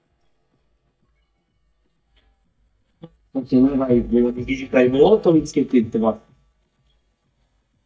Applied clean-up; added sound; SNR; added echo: neural mask model DeepFilterNet 3.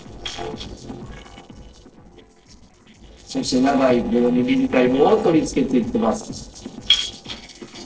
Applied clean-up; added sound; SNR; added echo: neural separator model SepFormer DNS4.